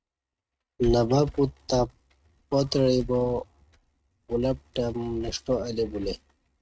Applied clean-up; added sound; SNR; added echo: neural mask model RNNoise.